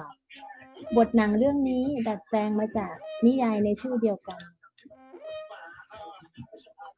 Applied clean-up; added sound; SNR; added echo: none; Brass instrument; 19 dB; none.